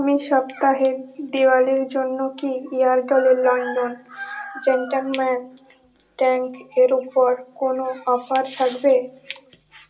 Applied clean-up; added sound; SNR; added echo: none; none; none; reverberation time 0.2 s.